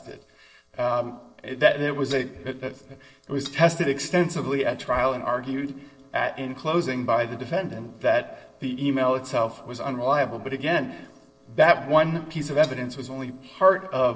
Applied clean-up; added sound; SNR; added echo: neural separator model SepFormer DNS4.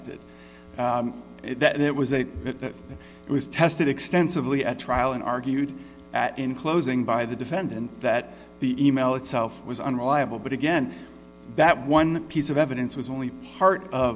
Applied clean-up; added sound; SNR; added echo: none; none; none; none.